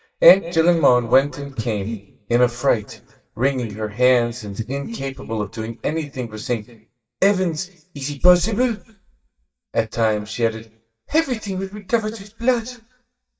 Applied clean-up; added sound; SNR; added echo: neural mask model DeepFilterNet 3.